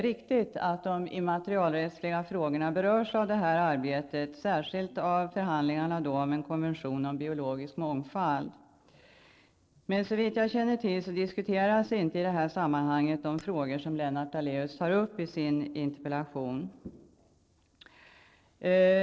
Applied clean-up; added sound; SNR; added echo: neural separator model SepFormer DNS4.